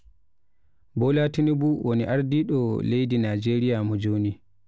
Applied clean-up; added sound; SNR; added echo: none; none; none; none.